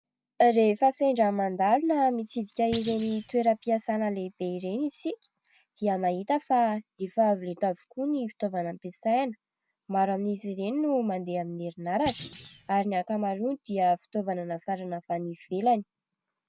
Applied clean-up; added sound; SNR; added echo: none; Thump, thud; 13 dB; none.